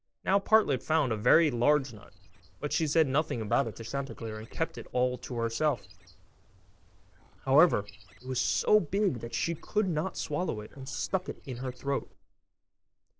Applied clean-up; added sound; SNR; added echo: neural separator model SepFormer DNS4.